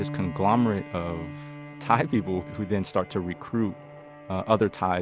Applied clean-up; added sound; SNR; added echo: none; Bowed string instrument; 12 dB; none.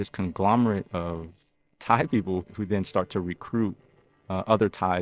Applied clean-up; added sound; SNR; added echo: neural separator model SepFormer DNS4.